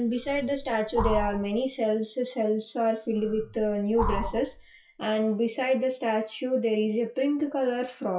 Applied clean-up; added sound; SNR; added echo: classical method WPE with log-MMSE.